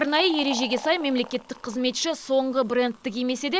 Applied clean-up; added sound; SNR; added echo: none; Fill (with liquid); 17 dB; none.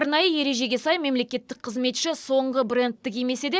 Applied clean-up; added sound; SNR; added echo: none; none; none; none.